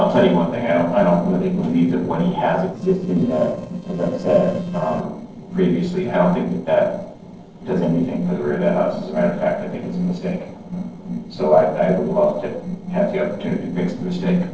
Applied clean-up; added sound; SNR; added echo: neural separator model SepFormer DNS4.